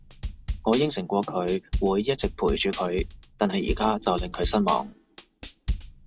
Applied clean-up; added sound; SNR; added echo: none; Drum / Drum kit; 8 dB; none.